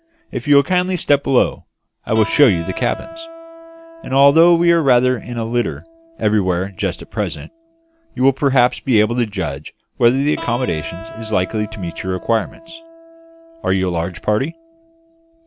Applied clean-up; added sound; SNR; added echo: none; Keyboard (musical); 19 dB; none.